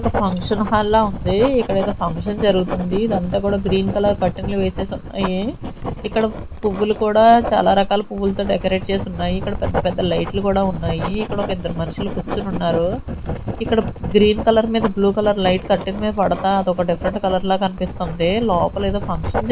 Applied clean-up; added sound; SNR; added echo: none; Writing; 7 dB; none.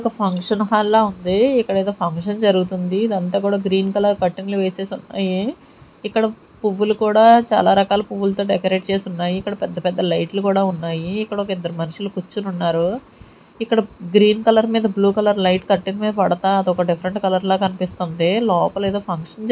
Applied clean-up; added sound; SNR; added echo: none; none; none; none.